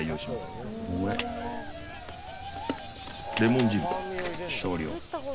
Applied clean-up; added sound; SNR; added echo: none; Clapping + Cheering; 10 dB; none.